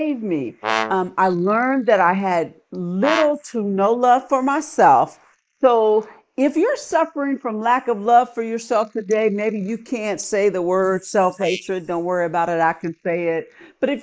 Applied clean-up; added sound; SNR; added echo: neural mask model Resemble Enhance denoiser.